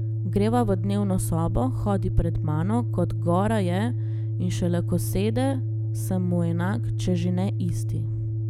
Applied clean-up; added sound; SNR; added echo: none; Organ; 0 dB; none.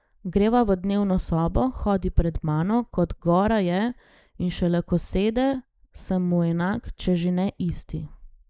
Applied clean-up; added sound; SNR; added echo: neural mask model Resemble Enhance denoiser.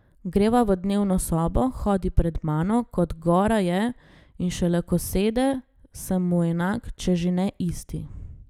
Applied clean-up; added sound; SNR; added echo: none; none; none; none.